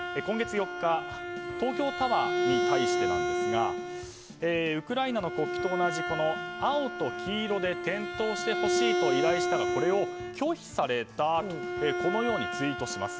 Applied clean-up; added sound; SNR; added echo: none; Bowed string instrument; 1 dB; none.